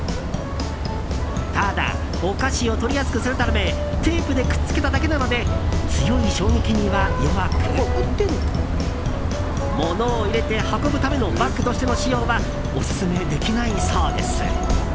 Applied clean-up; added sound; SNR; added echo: none; Vehicle horn, car horn, honking; -1 dB; none.